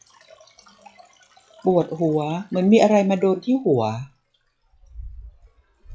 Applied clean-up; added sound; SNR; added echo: classical method log-MMSE.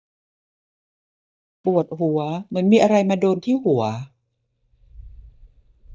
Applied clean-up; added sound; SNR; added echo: neural mask model DeepFilterNet 3.